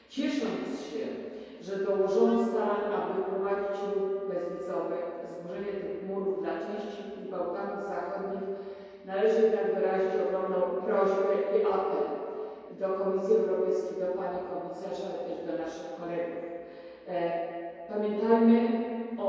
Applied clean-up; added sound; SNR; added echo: none; Wind instrument, woodwind instrument; 19 dB; reverberation time 2.2 s.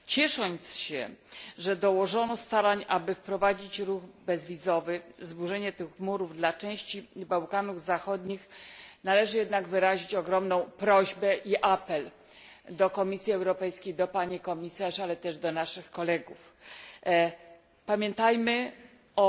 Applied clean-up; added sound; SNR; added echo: none; none; none; none.